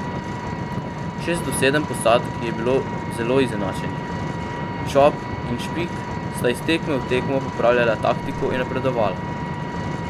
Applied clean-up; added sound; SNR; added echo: none; Vehicle; 4 dB; none.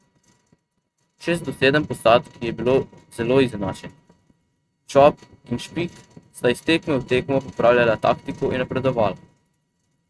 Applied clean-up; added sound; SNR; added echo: neural mask model RNNoise.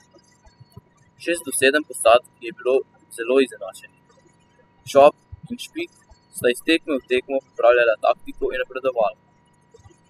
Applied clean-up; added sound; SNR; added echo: classical method spectral subtraction.